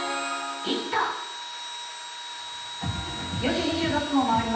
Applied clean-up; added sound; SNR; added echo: none; Engine / Drill; 7 dB; reverberation time 0.9 s.